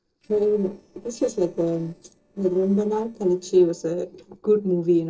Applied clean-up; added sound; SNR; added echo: neural separator model SepFormer DNS4.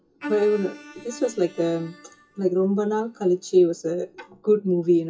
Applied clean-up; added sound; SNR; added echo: classical method WPE with log-MMSE.